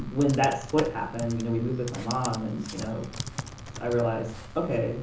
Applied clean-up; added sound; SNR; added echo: none; Computer keyboard; 11 dB; reverberation time 1.2 s.